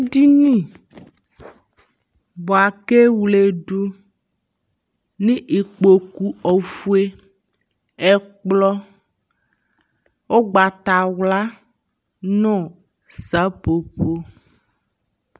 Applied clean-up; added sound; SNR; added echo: none; none; none; none.